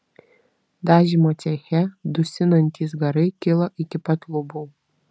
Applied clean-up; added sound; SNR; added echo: none; none; none; none.